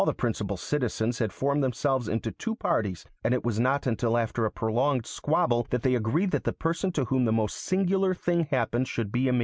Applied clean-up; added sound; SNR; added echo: none; none; none; none.